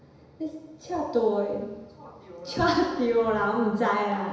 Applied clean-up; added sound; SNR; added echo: none; none; none; reverberation time 1.0 s.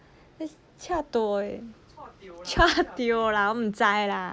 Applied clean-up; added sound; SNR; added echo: none; none; none; none.